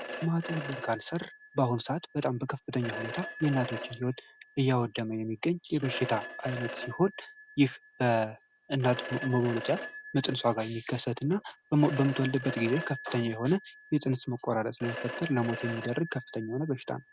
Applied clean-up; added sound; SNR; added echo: none; Telephone; 12 dB; none.